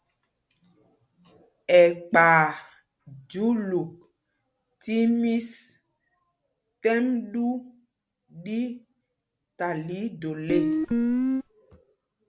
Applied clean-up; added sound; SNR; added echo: none; Guitar; -2 dB; none.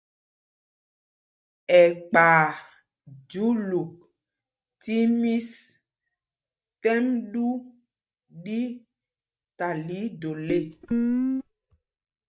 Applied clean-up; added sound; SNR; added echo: neural mask model DeepFilterNet 3.